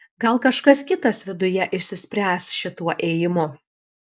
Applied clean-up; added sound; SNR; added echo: none; none; none; none.